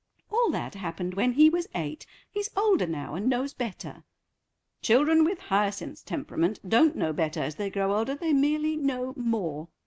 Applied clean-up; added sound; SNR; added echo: none; none; none; none.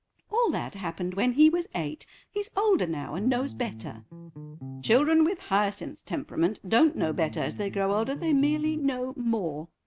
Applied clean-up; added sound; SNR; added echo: none; Bass guitar; 13 dB; none.